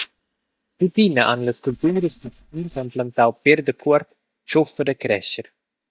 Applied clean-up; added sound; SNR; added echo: neural mask model DeepFilterNet 3.